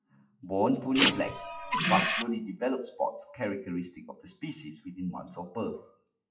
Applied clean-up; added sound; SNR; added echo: classical method WPE with log-MMSE.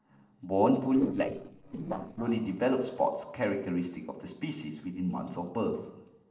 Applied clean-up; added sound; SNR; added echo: neural separator model SepFormer DNS4.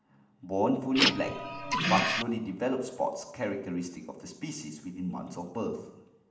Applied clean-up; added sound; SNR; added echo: none; Printer; -4 dB; reverberation time 0.9 s.